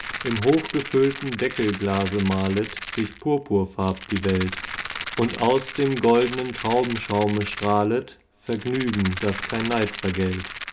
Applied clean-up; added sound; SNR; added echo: none; Rattle; 11 dB; reverberation time 0.3 s.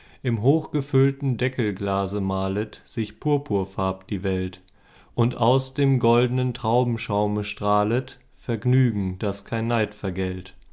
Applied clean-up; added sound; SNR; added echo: none; none; none; none.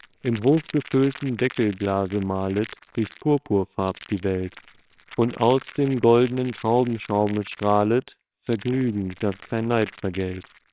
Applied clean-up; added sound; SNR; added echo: neural separator model SepFormer WHAMR!.